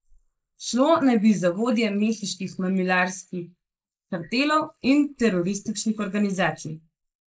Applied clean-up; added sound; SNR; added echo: neural mask model Resemble Enhance denoiser.